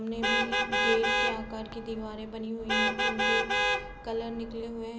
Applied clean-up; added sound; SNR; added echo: none; Vehicle horn, car horn, honking; -4 dB; none.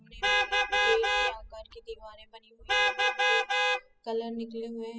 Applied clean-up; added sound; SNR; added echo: classical method spectral subtraction.